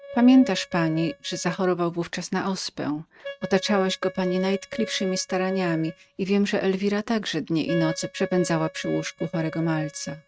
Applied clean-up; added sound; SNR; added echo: neural mask model RNNoise.